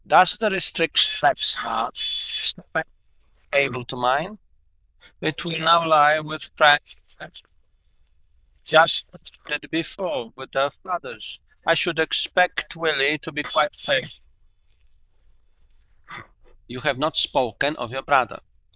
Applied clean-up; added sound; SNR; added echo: neural diffusion model UNIVERSE++.